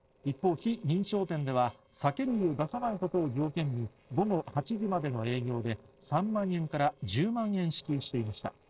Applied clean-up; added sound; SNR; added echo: neural separator model SepFormer DNS4.